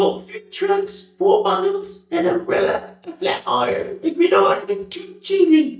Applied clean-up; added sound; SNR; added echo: neural mask model DeepFilterNet 3.